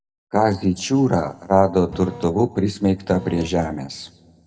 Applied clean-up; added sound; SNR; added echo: none; Printer; 14 dB; reverberation time 1.0 s.